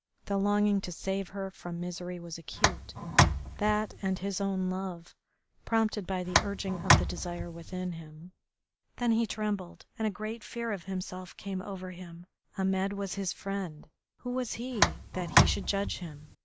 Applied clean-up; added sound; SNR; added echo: none; Tick; -4 dB; none.